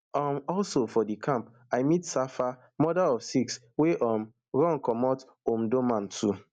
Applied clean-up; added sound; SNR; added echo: none; none; none; none.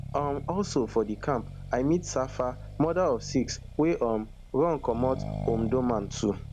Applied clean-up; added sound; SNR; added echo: none; Accelerating, revving, vroom; 10 dB; none.